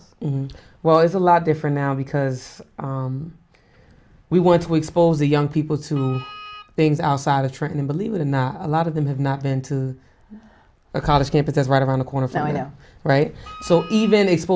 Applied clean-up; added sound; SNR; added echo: none; Wind instrument, woodwind instrument; 19 dB; none.